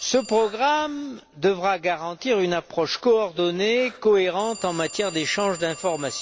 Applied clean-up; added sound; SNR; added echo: none; Breathing + Telephone; 19 dB; none.